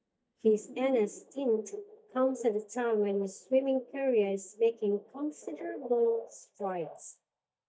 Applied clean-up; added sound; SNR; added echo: neural mask model DeepFilterNet 3.